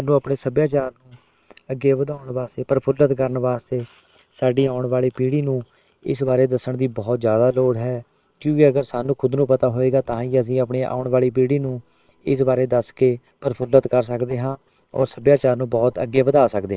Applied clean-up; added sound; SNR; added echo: neural separator model SepFormer WHAM!.